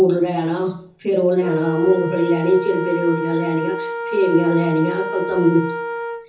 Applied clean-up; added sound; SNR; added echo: none; Wind instrument, woodwind instrument; 8 dB; reverberation time 0.6 s.